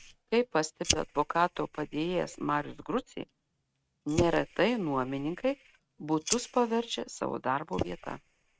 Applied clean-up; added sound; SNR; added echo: neural mask model RNNoise.